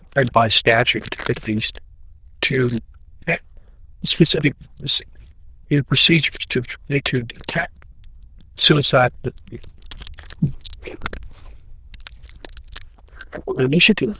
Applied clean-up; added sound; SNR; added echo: neural diffusion model UNIVERSE++.